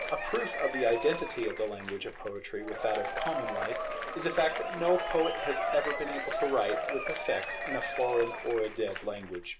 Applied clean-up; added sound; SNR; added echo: none; Applause / Crowd / Cheering; 4 dB; reverberation time 0.2 s.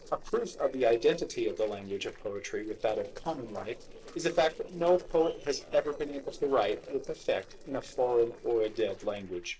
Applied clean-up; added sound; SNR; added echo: neural separator model SepFormer DNS4.